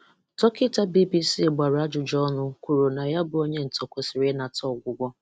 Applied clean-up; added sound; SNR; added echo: none; none; none; none.